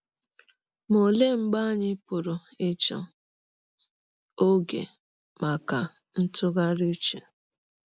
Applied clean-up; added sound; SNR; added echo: none; none; none; none.